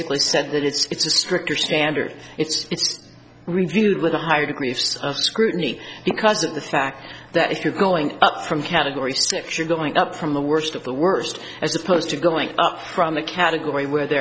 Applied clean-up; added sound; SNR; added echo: none; none; none; none.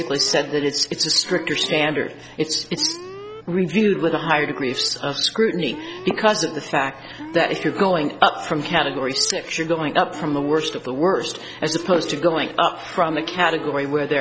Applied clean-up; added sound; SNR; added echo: none; Alarm; 16 dB; none.